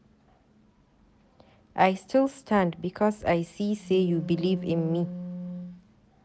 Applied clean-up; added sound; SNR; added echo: none; Wind instrument, woodwind instrument; 10 dB; none.